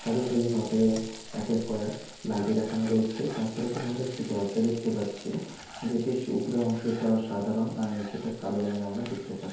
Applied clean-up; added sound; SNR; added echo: none; Frying (food); 17 dB; reverberation time 0.9 s.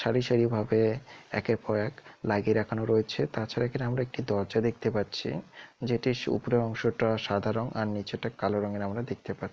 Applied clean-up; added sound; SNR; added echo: none; none; none; none.